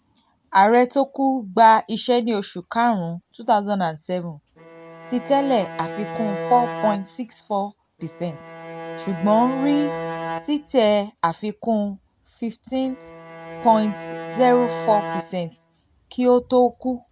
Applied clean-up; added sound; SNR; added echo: none; Bowed string instrument; 10 dB; none.